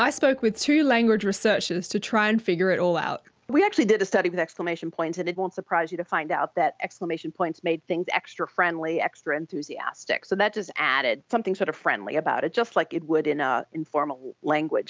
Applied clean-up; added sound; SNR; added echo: none; none; none; none.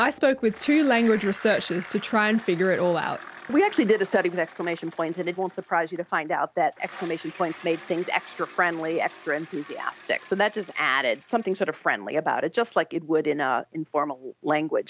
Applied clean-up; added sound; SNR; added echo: none; Bicycle; 20 dB; none.